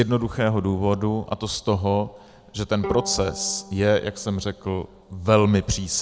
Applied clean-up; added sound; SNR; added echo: none; Bowed string instrument; 18 dB; none.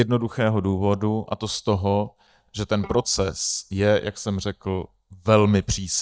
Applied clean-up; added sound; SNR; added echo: neural mask model DeepFilterNet 3.